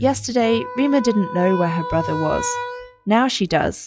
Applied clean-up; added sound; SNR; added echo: classical method log-MMSE.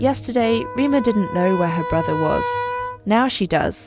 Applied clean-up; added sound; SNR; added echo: none; Wind instrument, woodwind instrument; 8 dB; none.